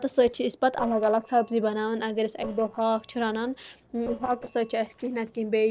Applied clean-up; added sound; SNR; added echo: neural separator model SepFormer DNS4.